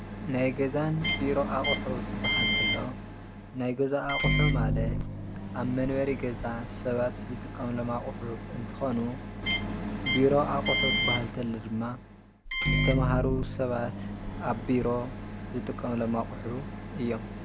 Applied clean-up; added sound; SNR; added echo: none; Microwave oven; 0 dB; none.